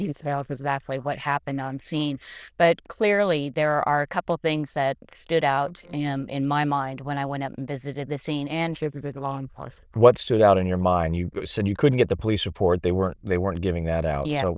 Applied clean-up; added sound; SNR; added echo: neural diffusion model UNIVERSE++.